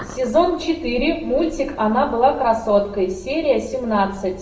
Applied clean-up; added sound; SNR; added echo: none; none; none; reverberation time 0.5 s.